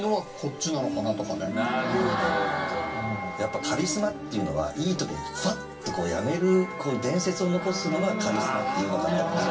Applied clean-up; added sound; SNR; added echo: none; Wind instrument, woodwind instrument; 15 dB; reverberation time 0.2 s.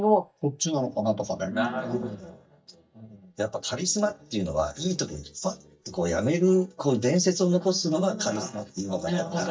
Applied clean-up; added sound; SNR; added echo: neural mask model DeepFilterNet 3.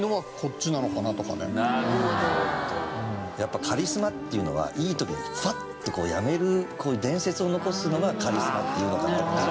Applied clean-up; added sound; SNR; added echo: none; none; none; none.